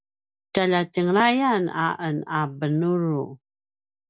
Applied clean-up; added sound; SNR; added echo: none; none; none; none.